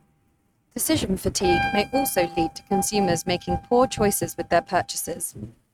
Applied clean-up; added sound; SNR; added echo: neural mask model RNNoise.